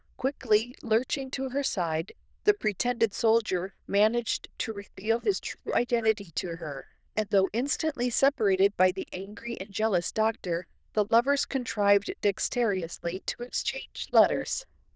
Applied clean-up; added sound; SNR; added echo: neural diffusion model UNIVERSE++.